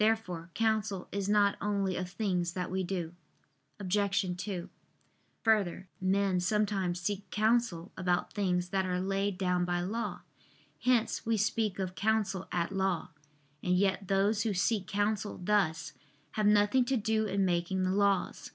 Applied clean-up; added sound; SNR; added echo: none; none; none; none.